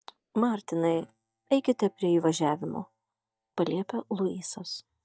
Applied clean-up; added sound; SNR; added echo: neural mask model DeepFilterNet 3.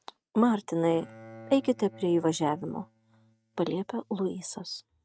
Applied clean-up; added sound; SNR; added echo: neural mask model RNNoise.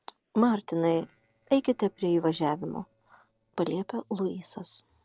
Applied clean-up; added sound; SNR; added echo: neural separator model SepFormer DNS4.